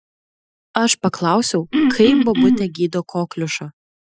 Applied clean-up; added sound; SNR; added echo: classical method Wiener filter.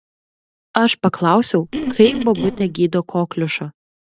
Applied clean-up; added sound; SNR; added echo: neural separator model SepFormer DNS4.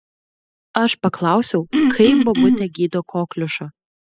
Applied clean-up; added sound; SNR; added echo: classical method spectral subtraction.